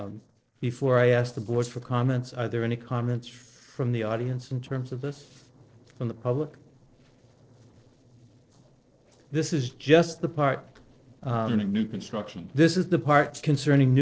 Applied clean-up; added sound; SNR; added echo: neural separator model SepFormer DNS4.